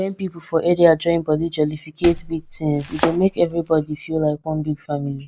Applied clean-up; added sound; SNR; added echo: none; Domestic sounds, home sounds; 10 dB; none.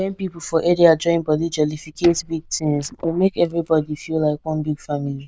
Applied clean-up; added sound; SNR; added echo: neural diffusion model UNIVERSE++.